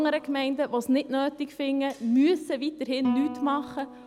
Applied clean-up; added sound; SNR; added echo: none; Guitar; 17 dB; none.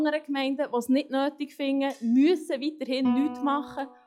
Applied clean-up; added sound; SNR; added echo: classical method log-MMSE.